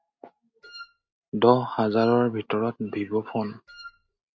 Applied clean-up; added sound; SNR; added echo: neural mask model RNNoise.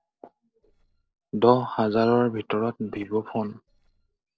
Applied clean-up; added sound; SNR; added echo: neural separator model SepFormer DNS4.